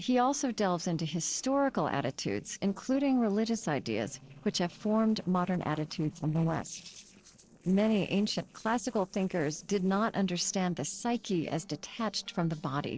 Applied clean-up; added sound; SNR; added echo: neural separator model SepFormer DNS4.